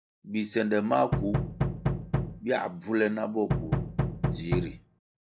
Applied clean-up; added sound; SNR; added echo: none; Knock; -1 dB; none.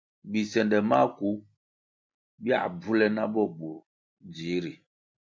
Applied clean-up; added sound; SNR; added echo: none; none; none; none.